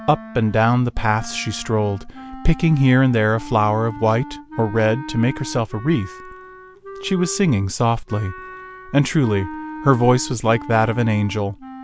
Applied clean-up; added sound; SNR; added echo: none; Wind instrument, woodwind instrument; 15 dB; none.